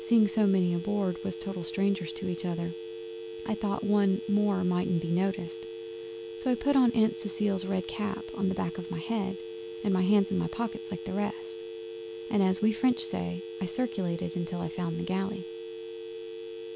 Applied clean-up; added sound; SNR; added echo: none; Telephone; 9 dB; none.